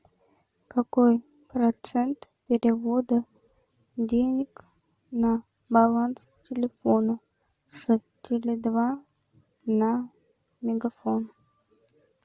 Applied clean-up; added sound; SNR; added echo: none; none; none; none.